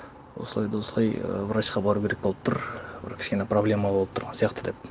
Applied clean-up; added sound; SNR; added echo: none; none; none; none.